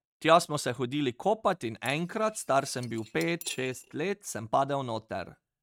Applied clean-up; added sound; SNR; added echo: neural mask model RNNoise.